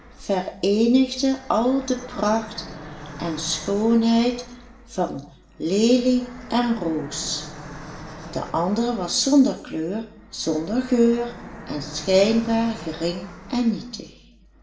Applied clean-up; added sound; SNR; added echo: none; Fixed-wing aircraft, airplane; 17 dB; reverberation time 0.7 s.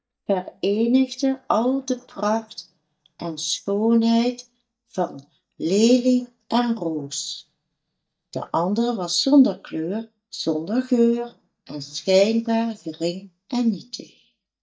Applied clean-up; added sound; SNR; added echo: neural mask model DeepFilterNet 3.